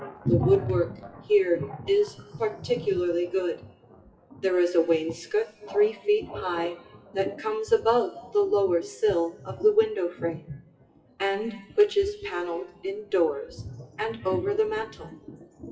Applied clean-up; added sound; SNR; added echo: classical method WPE with log-MMSE.